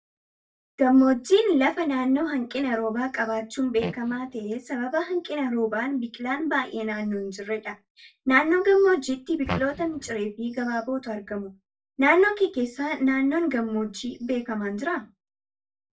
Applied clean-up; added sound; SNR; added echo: neural mask model DeepFilterNet 3.